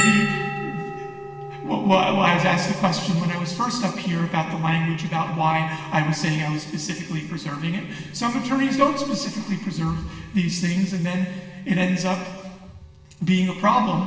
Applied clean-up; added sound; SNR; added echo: none; Bell; 11 dB; reverberation time 1.4 s.